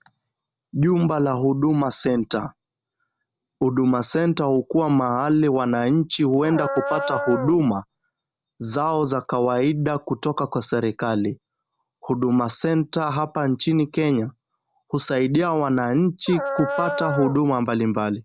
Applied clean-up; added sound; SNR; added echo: none; Dog; 5 dB; none.